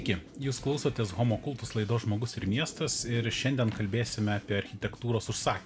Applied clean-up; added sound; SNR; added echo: none; Thunder / Rain; 19 dB; none.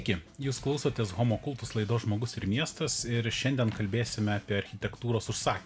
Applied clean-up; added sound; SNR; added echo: none; none; none; none.